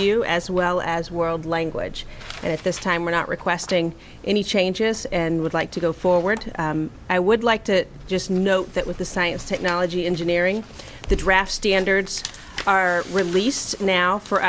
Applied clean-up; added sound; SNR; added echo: none; none; none; none.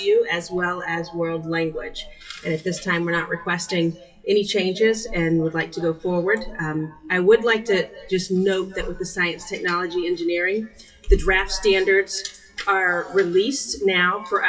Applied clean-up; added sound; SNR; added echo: classical method WPE with log-MMSE.